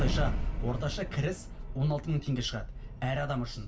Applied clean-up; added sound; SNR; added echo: none; Explosion; 2 dB; reverberation time 0.2 s.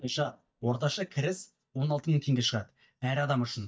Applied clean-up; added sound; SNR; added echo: neural mask model DeepFilterNet 3.